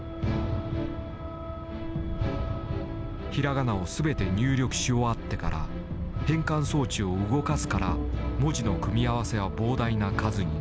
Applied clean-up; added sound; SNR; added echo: none; Truck; 10 dB; none.